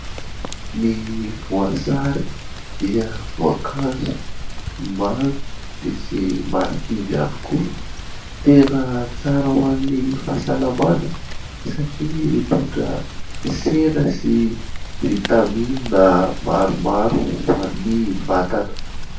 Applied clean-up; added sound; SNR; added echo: none; Rain; 7 dB; reverberation time 0.3 s.